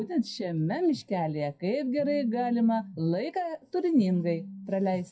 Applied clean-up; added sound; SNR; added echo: classical method WPE with log-MMSE.